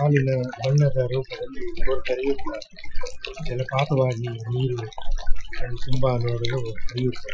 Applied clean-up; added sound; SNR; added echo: classical method Wiener filter.